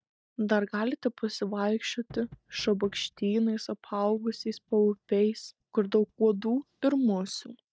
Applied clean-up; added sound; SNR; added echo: neural mask model DeepFilterNet 3.